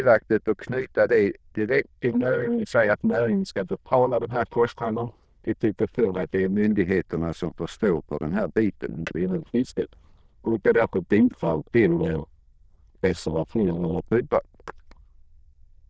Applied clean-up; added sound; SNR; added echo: neural diffusion model UNIVERSE++.